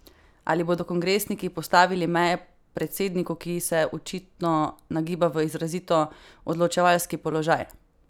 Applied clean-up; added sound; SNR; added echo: none; none; none; none.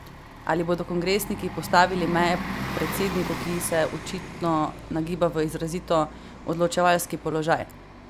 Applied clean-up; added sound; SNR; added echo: none; Bus; 10 dB; none.